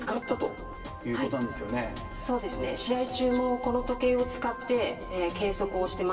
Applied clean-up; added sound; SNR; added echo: none; Organ; 16 dB; reverberation time 1.7 s.